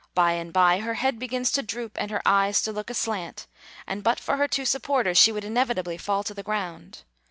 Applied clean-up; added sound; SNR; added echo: none; none; none; none.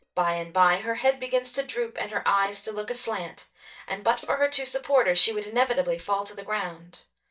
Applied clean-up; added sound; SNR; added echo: neural mask model DeepFilterNet 3.